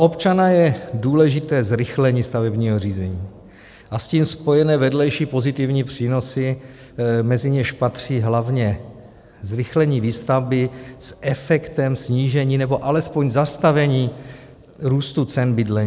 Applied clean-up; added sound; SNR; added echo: none; none; none; none.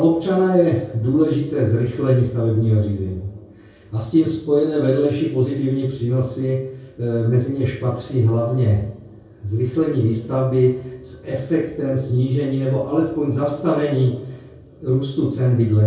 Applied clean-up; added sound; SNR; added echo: none; none; none; reverberation time 0.6 s.